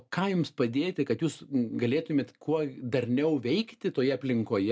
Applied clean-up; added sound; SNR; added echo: none; none; none; none.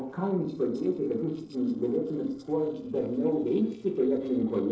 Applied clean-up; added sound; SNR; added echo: neural separator model SepFormer DNS4.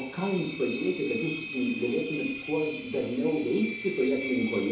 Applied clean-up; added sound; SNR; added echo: none; Engine; 10 dB; reverberation time 2.6 s.